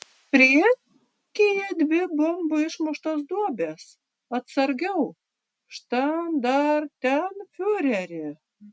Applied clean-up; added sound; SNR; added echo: none; none; none; none.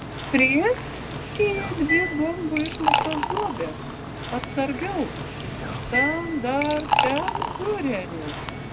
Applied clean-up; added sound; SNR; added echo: none; Liquid; 1 dB; none.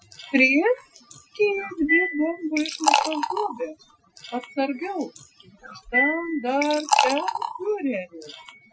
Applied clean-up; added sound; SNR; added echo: classical method Wiener filter.